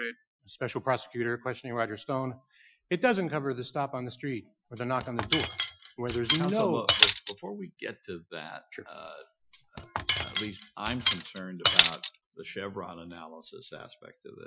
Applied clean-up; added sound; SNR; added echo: classical method Wiener filter.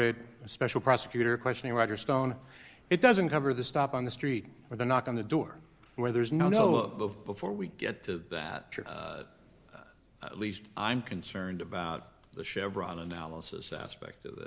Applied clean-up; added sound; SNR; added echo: none; none; none; none.